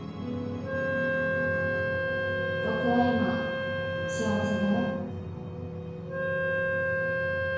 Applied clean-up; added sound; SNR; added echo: none; Wind instrument, woodwind instrument; -1 dB; reverberation time 1.0 s.